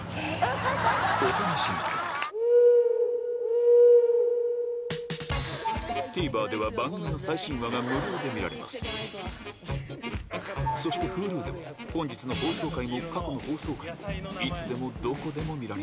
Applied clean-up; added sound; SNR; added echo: none; none; none; none.